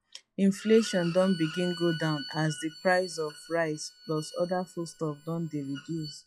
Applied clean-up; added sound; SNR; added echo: classical method log-MMSE.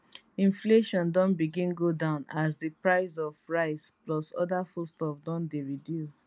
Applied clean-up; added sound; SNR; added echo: none; none; none; none.